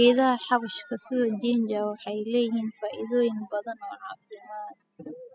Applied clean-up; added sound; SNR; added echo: classical method spectral subtraction.